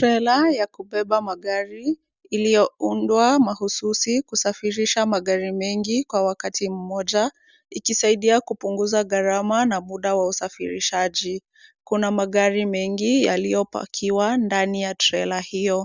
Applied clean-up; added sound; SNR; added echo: none; none; none; none.